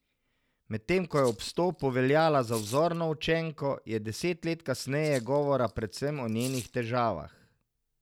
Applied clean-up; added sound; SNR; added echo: none; Rattle (instrument); 19 dB; none.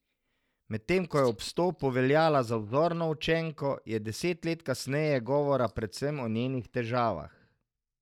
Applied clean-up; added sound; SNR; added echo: neural mask model DeepFilterNet 3.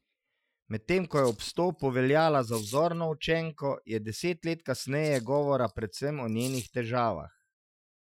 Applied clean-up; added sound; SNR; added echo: classical method Wiener filter.